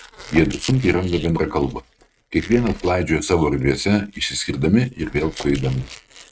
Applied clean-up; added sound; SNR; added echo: neural mask model RNNoise.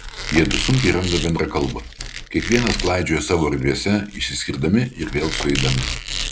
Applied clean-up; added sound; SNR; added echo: none; Squeak; 7 dB; none.